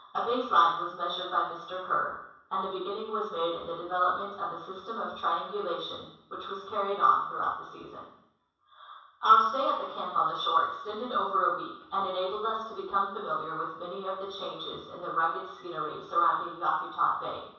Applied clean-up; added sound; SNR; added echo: none; none; none; reverberation time 0.7 s.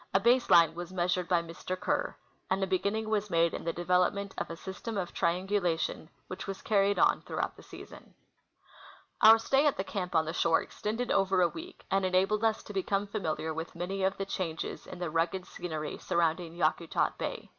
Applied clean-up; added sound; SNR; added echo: none; none; none; none.